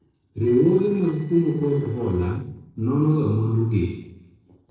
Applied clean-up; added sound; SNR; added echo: neural separator model SepFormer DNS4.